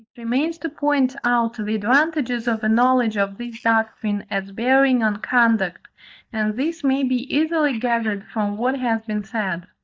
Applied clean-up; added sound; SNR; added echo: neural mask model DeepFilterNet 3.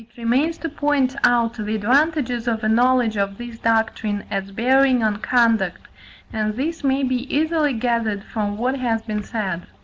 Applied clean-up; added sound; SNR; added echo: none; none; none; none.